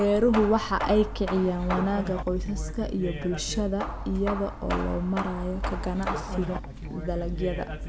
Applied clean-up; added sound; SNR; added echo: none; Hammer / Wood; 9 dB; none.